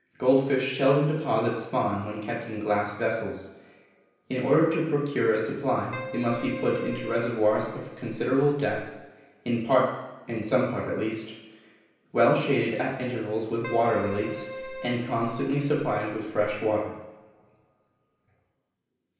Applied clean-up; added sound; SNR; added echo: none; Keyboard (musical); 13 dB; reverberation time 0.9 s.